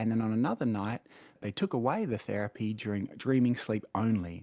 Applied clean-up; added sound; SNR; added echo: none; none; none; none.